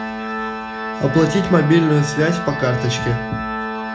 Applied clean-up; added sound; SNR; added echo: none; Organ; 6 dB; reverberation time 0.4 s.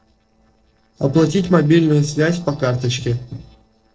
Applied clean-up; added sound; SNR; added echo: neural separator model SepFormer DNS4.